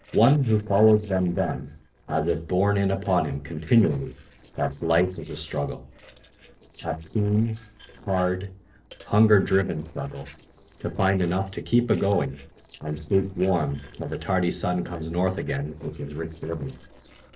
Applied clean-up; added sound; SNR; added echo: neural separator model SepFormer DNS4.